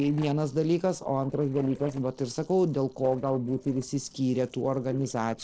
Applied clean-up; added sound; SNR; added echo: neural separator model SepFormer DNS4.